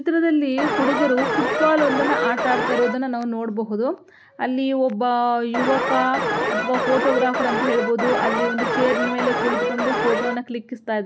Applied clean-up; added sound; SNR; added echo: none; Alarm; 0 dB; none.